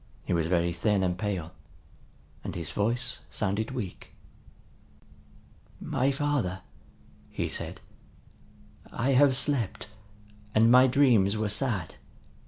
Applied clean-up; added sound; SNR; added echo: none; none; none; none.